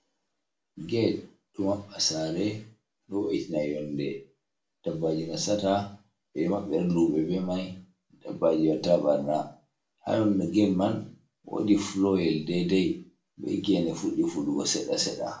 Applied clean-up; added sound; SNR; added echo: none; none; none; reverberation time 0.3 s.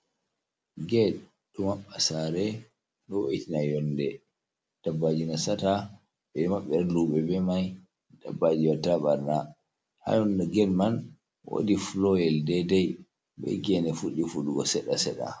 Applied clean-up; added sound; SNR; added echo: none; none; none; none.